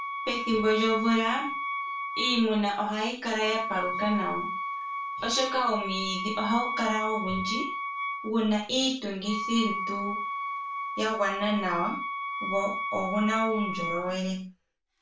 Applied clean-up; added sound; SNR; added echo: none; Wind instrument, woodwind instrument; 4 dB; reverberation time 0.3 s.